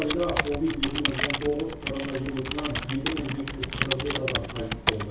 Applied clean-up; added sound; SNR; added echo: none; Computer keyboard; 0 dB; reverberation time 0.6 s.